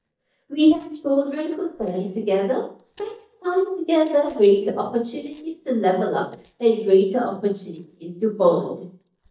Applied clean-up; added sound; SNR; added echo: neural mask model DeepFilterNet 3.